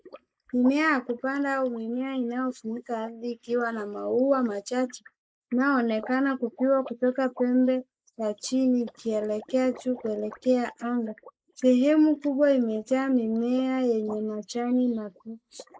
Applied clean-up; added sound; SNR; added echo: neural mask model Resemble Enhance denoiser.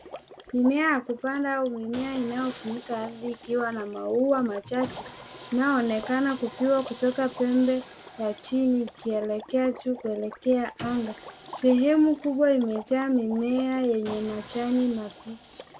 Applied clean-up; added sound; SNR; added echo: none; Sawing + Water / Liquid; 17 dB; none.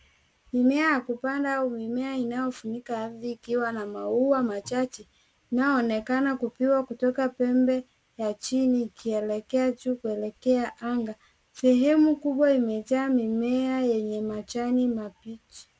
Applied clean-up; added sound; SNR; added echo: none; none; none; none.